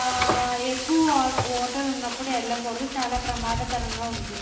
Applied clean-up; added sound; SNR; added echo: none; Frying (food); 5 dB; reverberation time 1.1 s.